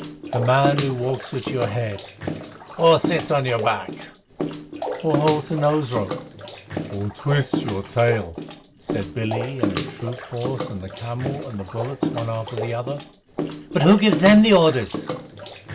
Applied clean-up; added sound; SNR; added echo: none; Bathtub (filling or washing) / Water / Splash, splatter; 7 dB; none.